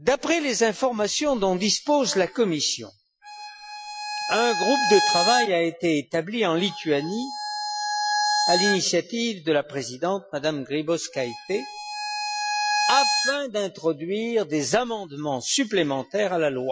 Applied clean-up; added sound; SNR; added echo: classical method Wiener filter.